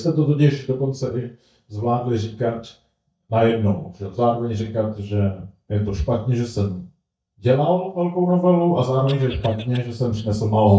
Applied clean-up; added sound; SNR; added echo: neural mask model DeepFilterNet 3.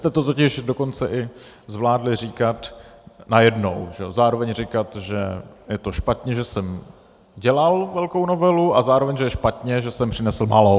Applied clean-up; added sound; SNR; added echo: none; none; none; none.